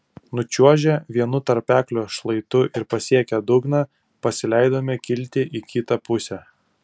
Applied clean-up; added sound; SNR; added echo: none; none; none; none.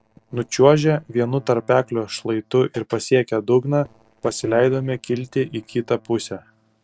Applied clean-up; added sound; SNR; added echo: neural separator model SepFormer DNS4.